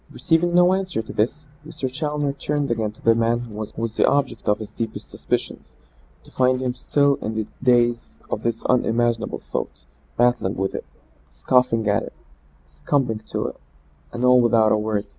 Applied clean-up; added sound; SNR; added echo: none; none; none; none.